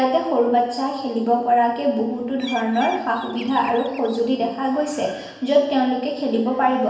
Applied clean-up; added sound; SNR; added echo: none; Bird; 17 dB; reverberation time 0.9 s.